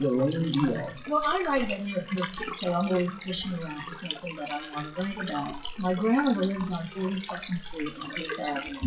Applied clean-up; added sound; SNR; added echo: classical method WPE with log-MMSE.